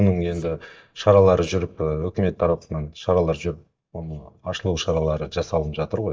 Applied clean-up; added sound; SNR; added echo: neural mask model DeepFilterNet 3.